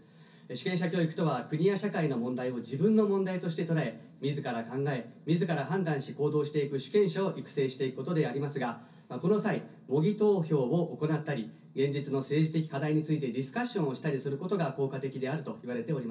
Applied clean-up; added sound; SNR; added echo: none; none; none; reverberation time 0.3 s.